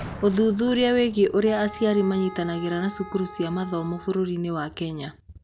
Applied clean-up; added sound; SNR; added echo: none; Wind instrument, woodwind instrument + Boom; 17 dB; none.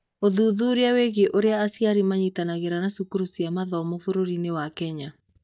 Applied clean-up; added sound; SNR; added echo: neural mask model DeepFilterNet 3.